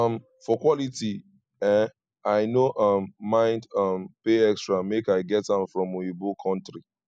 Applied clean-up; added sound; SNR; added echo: none; none; none; none.